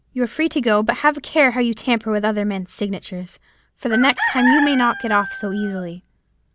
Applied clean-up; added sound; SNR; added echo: none; Chicken, rooster; 5 dB; none.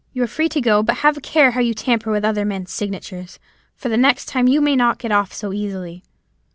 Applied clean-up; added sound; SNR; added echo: none; none; none; none.